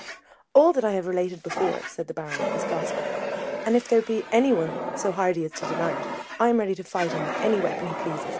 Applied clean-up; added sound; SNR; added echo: none; Fire; 7 dB; none.